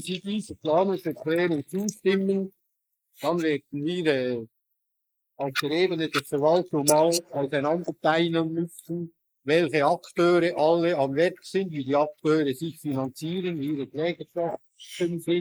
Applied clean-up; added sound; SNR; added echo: neural mask model Resemble Enhance denoiser.